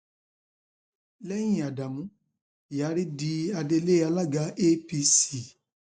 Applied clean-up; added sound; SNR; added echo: none; none; none; none.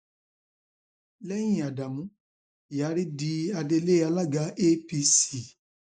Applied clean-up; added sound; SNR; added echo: neural mask model Resemble Enhance denoiser.